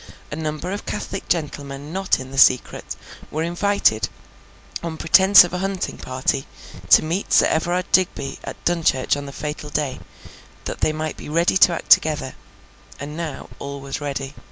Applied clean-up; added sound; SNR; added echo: none; none; none; none.